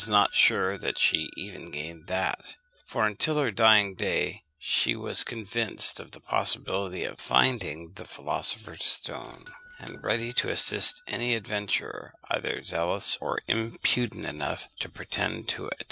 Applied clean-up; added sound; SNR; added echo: none; Doorbell; 15 dB; none.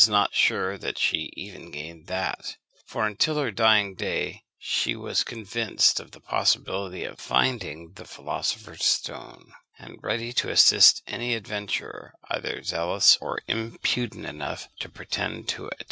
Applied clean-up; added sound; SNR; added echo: none; none; none; none.